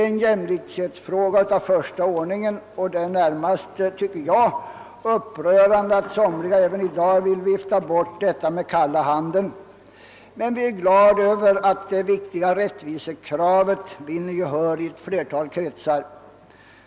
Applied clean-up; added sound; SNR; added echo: none; none; none; none.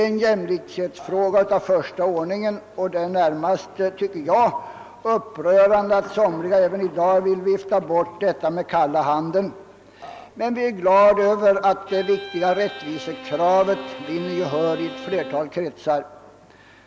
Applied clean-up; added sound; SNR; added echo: none; Bowed string instrument + Burping, eructation; 14 dB; none.